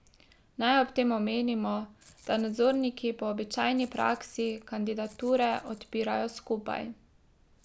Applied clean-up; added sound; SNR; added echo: none; Rattle (instrument); 19 dB; none.